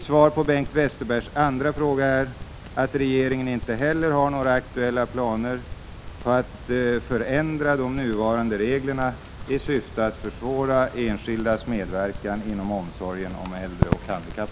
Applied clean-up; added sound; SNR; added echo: none; Crackle + Crackle; 12 dB; none.